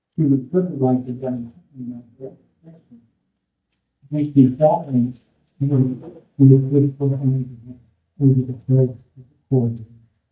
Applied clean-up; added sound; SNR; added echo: neural mask model DeepFilterNet 3.